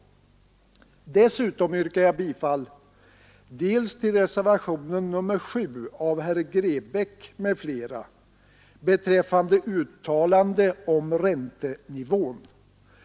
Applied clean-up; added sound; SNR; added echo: none; none; none; none.